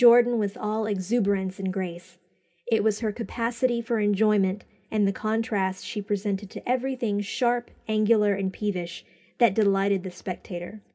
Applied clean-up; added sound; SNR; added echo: none; none; none; reverberation time 0.3 s.